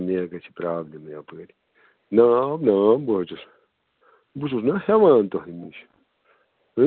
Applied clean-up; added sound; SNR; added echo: none; none; none; none.